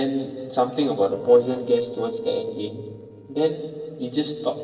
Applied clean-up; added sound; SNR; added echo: neural separator model SepFormer DNS4.